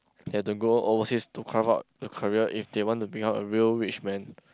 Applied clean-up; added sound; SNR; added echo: none; none; none; none.